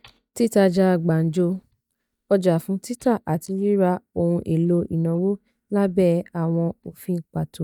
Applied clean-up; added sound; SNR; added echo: neural mask model DeepFilterNet 3.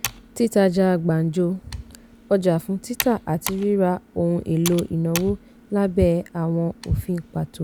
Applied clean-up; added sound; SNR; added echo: none; Computer keyboard; 15 dB; none.